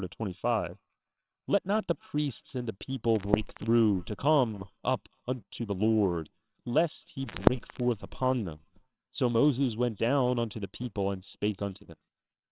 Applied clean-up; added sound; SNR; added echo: neural separator model SepFormer WHAMR!.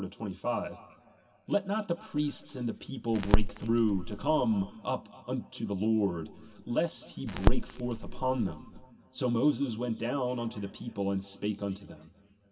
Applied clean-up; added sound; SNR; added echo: none; Crackle; -2 dB; reverberation time 2.4 s.